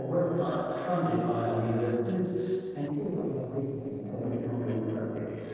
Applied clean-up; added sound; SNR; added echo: neural separator model SepFormer DNS4.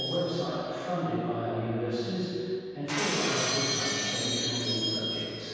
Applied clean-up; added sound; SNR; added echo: none; Shatter; 3 dB; reverberation time 2.2 s.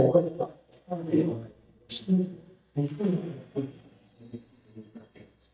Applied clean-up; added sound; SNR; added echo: neural mask model DeepFilterNet 3.